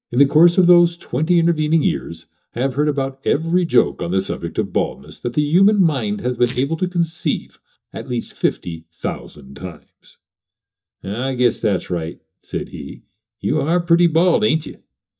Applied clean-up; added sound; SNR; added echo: neural mask model DeepFilterNet 3.